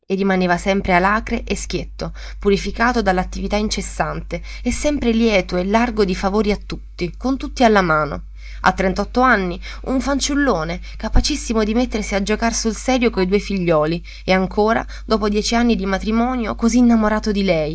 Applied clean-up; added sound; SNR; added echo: neural mask model DeepFilterNet 3.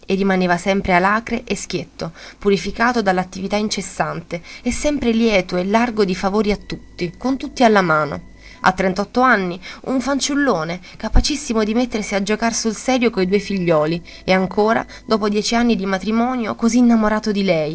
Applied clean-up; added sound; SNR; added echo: neural separator model SepFormer DNS4.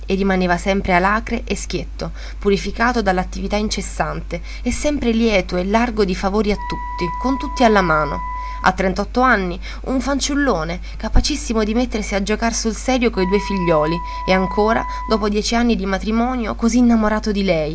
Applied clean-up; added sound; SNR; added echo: none; Wind instrument, woodwind instrument; 11 dB; none.